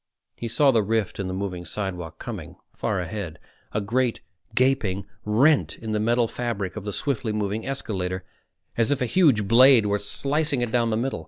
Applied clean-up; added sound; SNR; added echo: none; none; none; none.